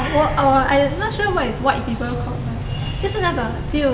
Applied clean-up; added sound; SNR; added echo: none; none; none; none.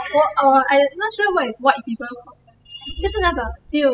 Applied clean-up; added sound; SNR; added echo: classical method spectral subtraction.